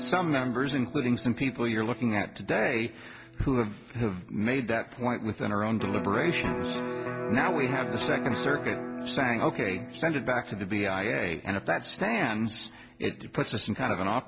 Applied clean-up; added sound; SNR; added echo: none; Electric guitar; 9 dB; none.